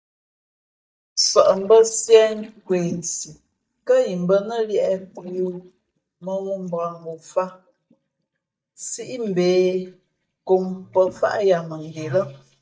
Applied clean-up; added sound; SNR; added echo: neural mask model DeepFilterNet 3.